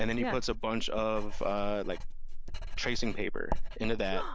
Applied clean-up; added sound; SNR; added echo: none; Writing; -2 dB; none.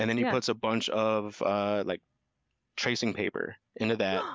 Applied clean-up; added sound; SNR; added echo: none; none; none; none.